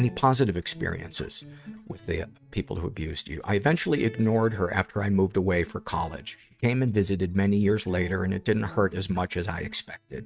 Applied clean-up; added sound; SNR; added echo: neural mask model RNNoise.